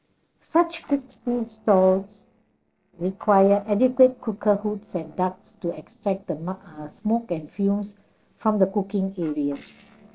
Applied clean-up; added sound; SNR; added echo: neural separator model SepFormer DNS4.